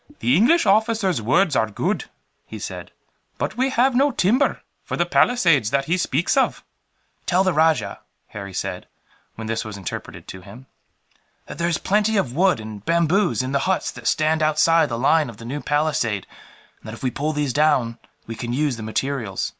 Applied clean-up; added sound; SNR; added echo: none; none; none; none.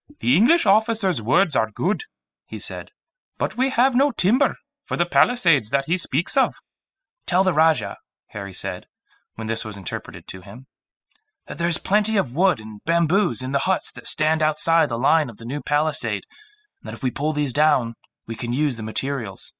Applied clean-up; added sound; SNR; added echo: classical method spectral subtraction.